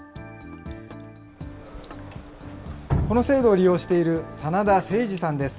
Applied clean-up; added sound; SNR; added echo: none; Drip; 11 dB; none.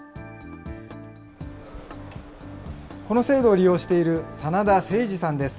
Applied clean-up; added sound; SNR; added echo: none; none; none; none.